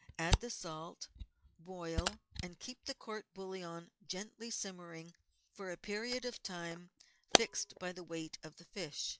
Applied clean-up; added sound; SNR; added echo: classical method log-MMSE.